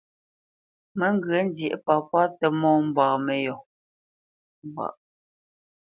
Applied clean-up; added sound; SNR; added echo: none; none; none; none.